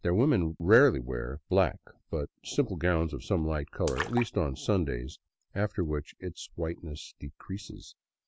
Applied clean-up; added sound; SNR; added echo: none; Splash, splatter; 13 dB; none.